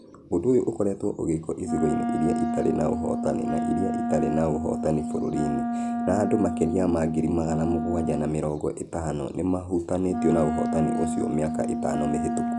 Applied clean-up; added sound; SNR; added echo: none; Wind instrument, woodwind instrument; 2 dB; none.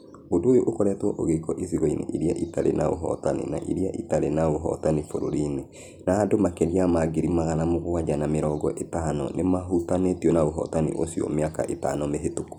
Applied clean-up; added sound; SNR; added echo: none; none; none; none.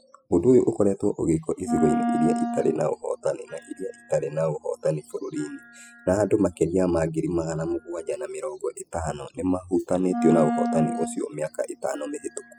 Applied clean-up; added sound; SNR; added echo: classical method spectral subtraction.